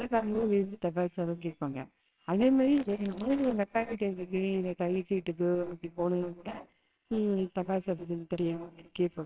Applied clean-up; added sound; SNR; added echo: neural separator model SepFormer WHAMR!.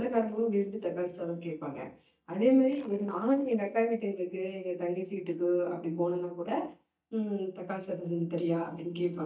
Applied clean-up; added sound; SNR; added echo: neural mask model DeepFilterNet 3.